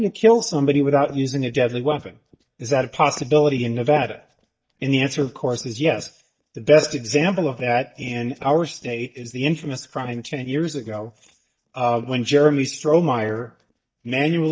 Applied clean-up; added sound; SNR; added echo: neural mask model DeepFilterNet 3.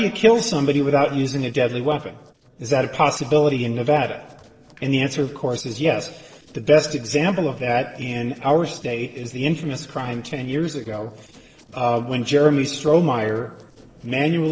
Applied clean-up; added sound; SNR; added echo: neural separator model SepFormer DNS4.